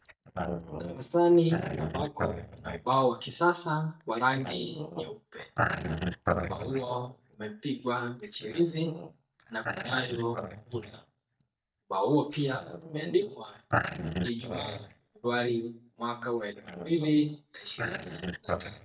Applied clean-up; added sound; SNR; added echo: neural mask model DeepFilterNet 3.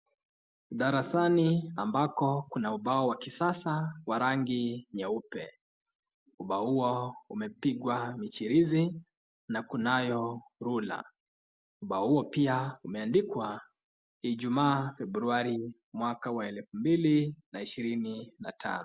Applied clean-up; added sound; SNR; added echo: none; none; none; none.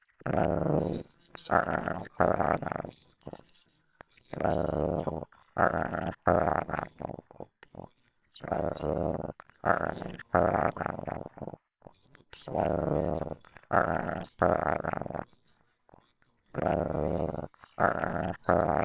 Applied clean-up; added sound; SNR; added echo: neural separator model SepFormer WHAMR!.